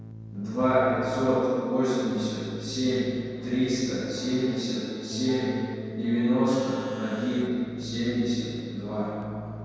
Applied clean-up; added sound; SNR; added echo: none; Keyboard (musical); 11 dB; reverberation time 2.1 s.